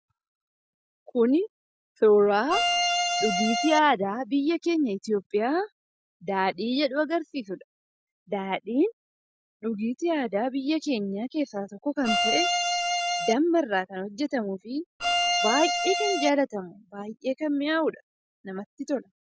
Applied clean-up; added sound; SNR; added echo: none; Bowed string instrument; -2 dB; none.